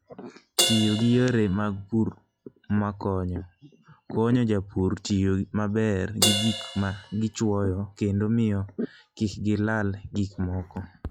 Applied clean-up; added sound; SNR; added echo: classical method log-MMSE.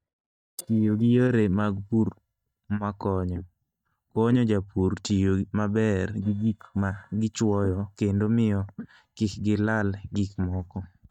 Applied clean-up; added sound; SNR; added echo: neural mask model DeepFilterNet 3.